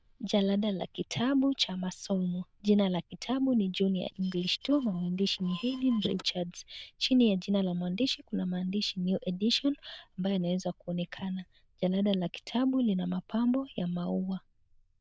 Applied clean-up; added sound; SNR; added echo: neural diffusion model UNIVERSE++.